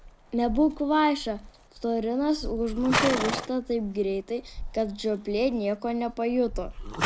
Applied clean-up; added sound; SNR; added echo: none; Livestock, farm animals, working animals; 8 dB; none.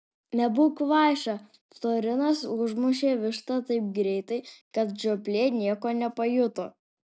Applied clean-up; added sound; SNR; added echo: none; none; none; none.